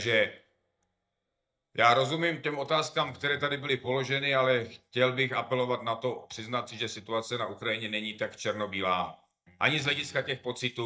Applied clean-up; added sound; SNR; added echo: neural mask model DeepFilterNet 3.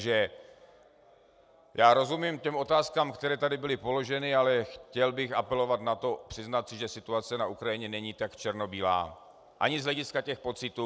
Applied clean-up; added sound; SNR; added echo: none; none; none; none.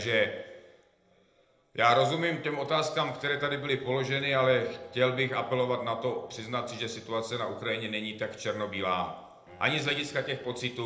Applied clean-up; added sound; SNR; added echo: neural separator model SepFormer DNS4.